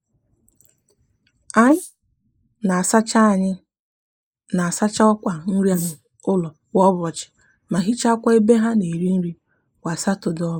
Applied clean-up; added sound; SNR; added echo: neural mask model Resemble Enhance denoiser.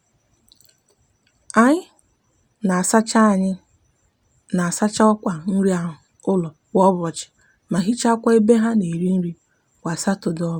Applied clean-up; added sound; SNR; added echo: none; none; none; none.